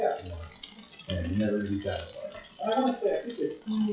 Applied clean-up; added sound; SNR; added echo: classical method WPE with log-MMSE.